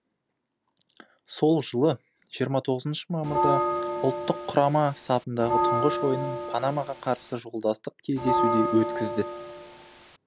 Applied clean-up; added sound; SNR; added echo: none; Bell; 1 dB; none.